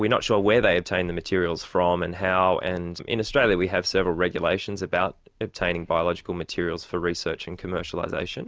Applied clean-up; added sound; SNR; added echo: none; none; none; none.